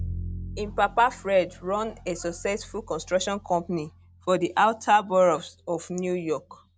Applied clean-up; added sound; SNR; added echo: none; Bowed string instrument; 15 dB; none.